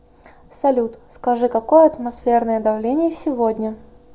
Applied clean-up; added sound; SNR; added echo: none; none; none; none.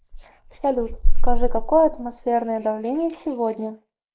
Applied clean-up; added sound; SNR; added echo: neural mask model Resemble Enhance denoiser.